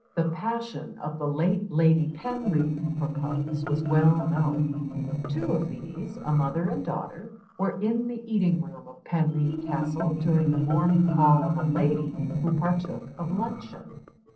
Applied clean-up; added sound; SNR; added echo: neural separator model SepFormer DNS4.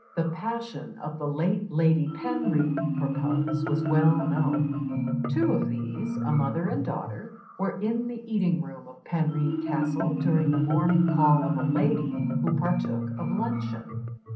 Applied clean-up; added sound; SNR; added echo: none; Marimba, xylophone; 1 dB; reverberation time 0.6 s.